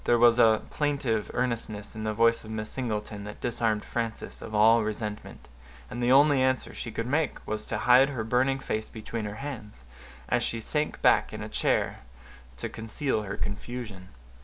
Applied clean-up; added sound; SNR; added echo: none; none; none; none.